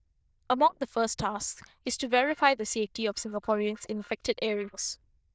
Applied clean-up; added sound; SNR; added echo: neural diffusion model UNIVERSE++.